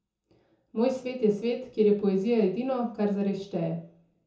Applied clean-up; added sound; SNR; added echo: none; none; none; reverberation time 0.6 s.